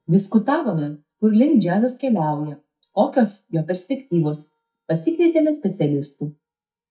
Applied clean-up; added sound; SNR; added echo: neural mask model DeepFilterNet 3.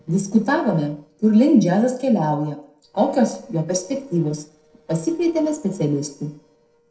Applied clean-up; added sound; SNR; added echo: neural separator model SepFormer DNS4.